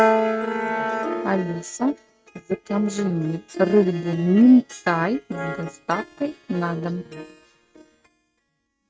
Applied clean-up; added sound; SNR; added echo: neural mask model RNNoise.